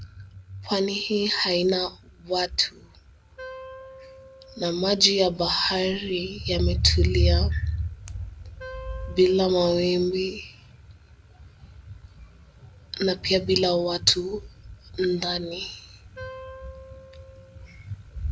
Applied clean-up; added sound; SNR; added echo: none; Wind instrument, woodwind instrument; 18 dB; none.